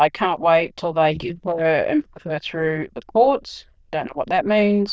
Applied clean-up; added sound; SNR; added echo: neural diffusion model UNIVERSE++.